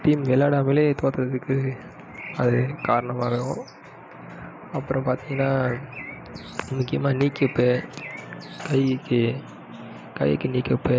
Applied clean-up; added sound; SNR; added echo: none; Bird; 17 dB; none.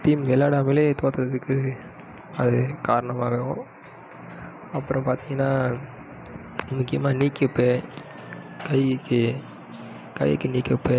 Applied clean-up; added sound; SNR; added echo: none; none; none; none.